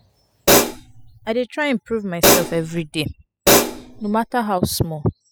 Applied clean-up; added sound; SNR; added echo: classical method spectral subtraction.